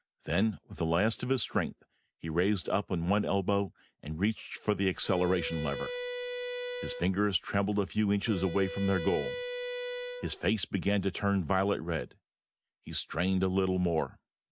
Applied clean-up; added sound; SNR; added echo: none; Bowed string instrument; 8 dB; none.